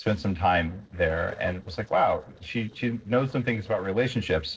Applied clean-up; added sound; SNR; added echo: neural separator model SepFormer DNS4.